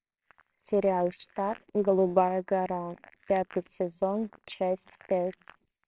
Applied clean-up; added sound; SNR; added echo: neural separator model SepFormer WHAMR!.